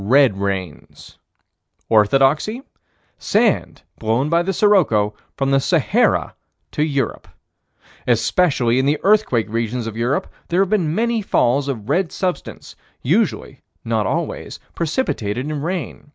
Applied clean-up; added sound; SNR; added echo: none; none; none; none.